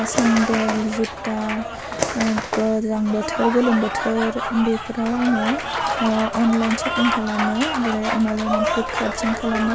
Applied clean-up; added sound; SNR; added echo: none; Bird + Applause / Crowd; 4 dB; none.